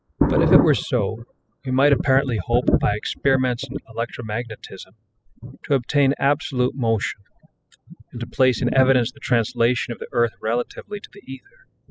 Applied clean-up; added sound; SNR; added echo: classical method spectral subtraction.